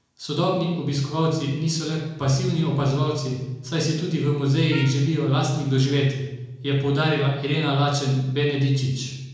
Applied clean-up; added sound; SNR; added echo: none; Trumpet; 18 dB; reverberation time 0.9 s.